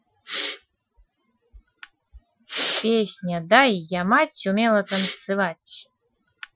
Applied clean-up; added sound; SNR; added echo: classical method Wiener filter.